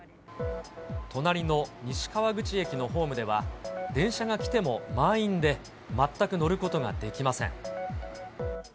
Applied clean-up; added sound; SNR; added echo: none; none; none; none.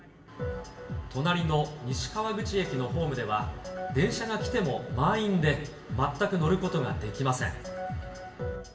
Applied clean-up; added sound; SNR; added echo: none; none; none; reverberation time 0.7 s.